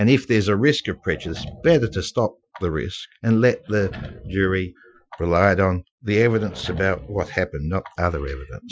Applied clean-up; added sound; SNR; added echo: classical method Wiener filter.